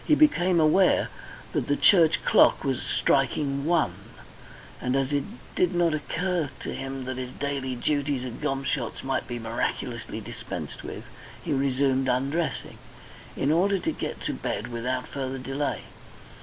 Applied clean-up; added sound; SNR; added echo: none; none; none; none.